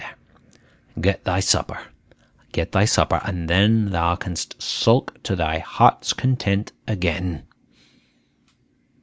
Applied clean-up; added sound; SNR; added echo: none; none; none; none.